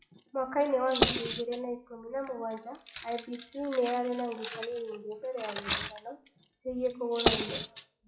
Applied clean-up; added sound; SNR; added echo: classical method WPE with log-MMSE.